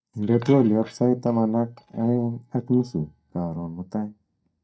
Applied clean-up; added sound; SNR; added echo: neural mask model DeepFilterNet 3.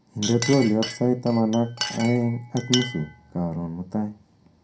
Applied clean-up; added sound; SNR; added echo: none; Chink, clink; 10 dB; reverberation time 0.2 s.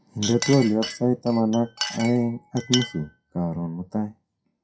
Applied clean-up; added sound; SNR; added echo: classical method WPE with log-MMSE.